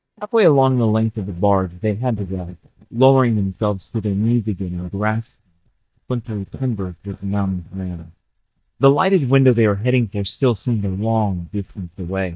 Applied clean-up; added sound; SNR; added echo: neural mask model DeepFilterNet 3.